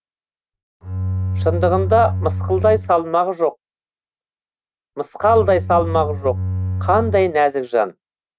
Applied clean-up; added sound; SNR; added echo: neural mask model RNNoise.